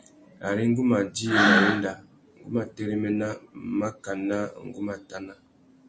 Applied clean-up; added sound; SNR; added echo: none; Breathing; -3 dB; none.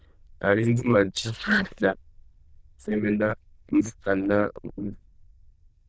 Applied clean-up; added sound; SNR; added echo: neural diffusion model UNIVERSE++.